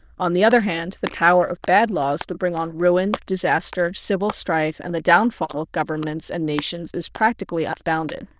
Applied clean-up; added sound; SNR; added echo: neural diffusion model UNIVERSE++.